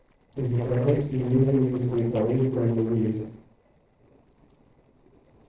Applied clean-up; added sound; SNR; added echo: neural separator model SepFormer DNS4.